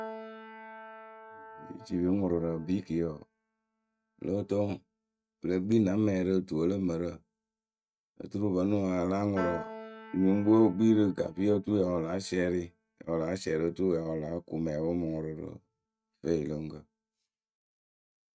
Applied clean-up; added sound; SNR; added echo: neural mask model RNNoise.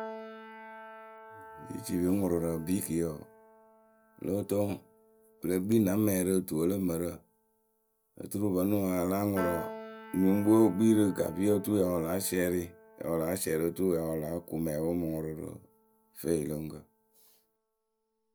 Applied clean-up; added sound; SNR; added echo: none; Piano; 18 dB; none.